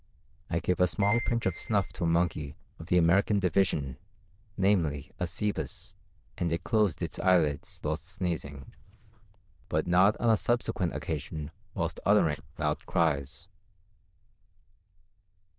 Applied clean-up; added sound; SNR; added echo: neural diffusion model UNIVERSE++.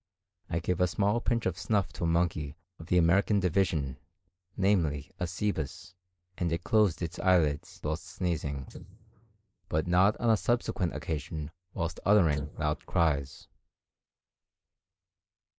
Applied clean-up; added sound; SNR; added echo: neural mask model Resemble Enhance denoiser.